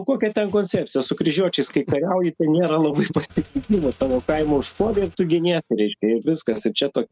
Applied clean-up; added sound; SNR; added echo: neural mask model RNNoise.